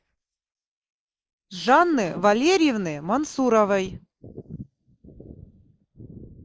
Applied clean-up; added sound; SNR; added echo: neural mask model Resemble Enhance denoiser.